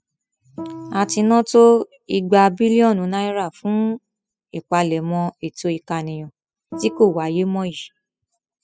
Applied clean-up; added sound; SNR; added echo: classical method spectral subtraction.